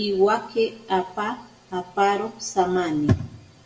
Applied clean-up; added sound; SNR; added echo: none; none; none; reverberation time 0.6 s.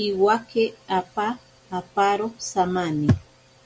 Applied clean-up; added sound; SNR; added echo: none; none; none; none.